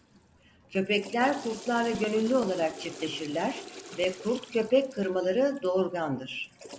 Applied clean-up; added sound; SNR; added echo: none; Toilet flush / Water; 17 dB; none.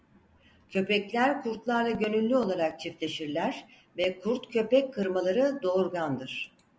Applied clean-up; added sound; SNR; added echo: none; none; none; none.